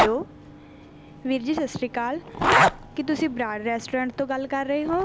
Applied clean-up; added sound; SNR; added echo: none; Zipper (clothing); 0 dB; none.